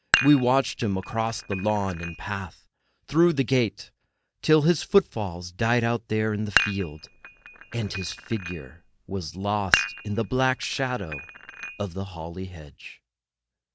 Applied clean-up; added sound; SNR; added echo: none; Dishes, pots, and pans; 5 dB; none.